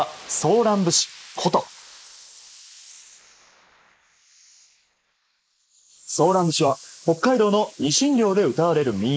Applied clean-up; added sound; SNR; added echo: neural mask model Resemble Enhance denoiser.